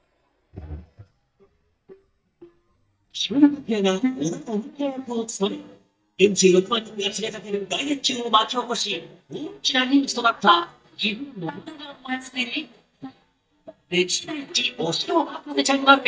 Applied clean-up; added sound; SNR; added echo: neural mask model DeepFilterNet 3.